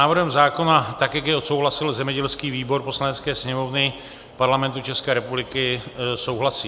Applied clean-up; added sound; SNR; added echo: none; none; none; none.